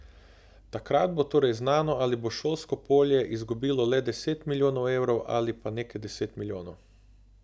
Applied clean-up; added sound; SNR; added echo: none; none; none; none.